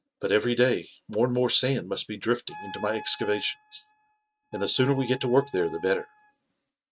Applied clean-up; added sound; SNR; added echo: neural mask model RNNoise.